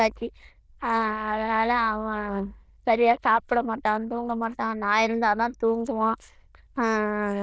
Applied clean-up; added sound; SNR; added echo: neural diffusion model UNIVERSE++.